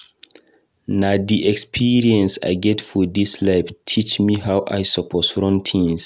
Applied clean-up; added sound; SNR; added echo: none; none; none; none.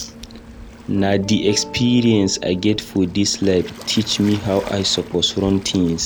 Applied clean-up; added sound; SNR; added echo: none; Waves, surf + Guitar; 16 dB; none.